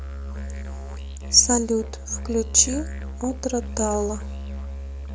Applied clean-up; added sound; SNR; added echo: none; Musical instrument; 7 dB; none.